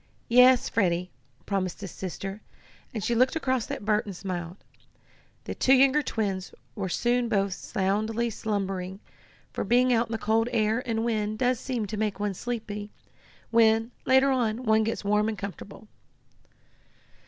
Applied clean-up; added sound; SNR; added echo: none; none; none; none.